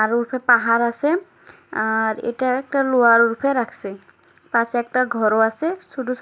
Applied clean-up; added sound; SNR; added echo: none; none; none; none.